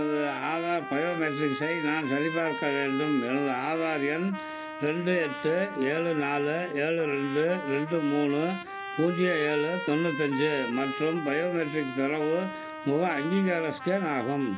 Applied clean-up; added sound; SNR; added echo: none; Trumpet; 9 dB; none.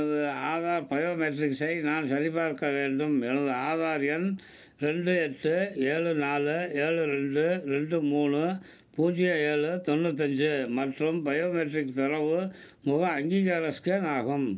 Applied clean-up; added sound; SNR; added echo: none; none; none; none.